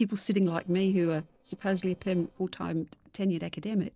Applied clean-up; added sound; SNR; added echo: neural separator model SepFormer DNS4.